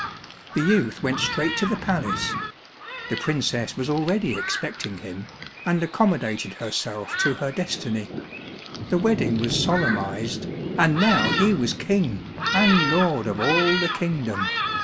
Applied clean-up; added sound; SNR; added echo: none; Thunderstorm; 4 dB; none.